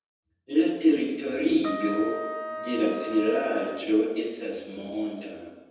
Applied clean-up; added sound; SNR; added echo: none; Trumpet; 9 dB; reverberation time 1.1 s.